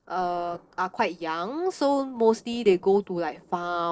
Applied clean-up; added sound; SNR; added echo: neural separator model SepFormer DNS4.